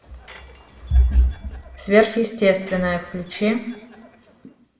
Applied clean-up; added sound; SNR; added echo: none; Door / Chime; 19 dB; reverberation time 0.8 s.